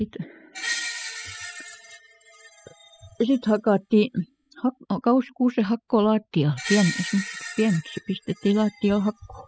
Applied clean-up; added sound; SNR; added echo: classical method spectral subtraction.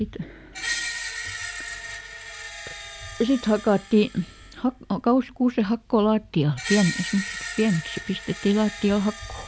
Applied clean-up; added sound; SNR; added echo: none; Screech; 11 dB; none.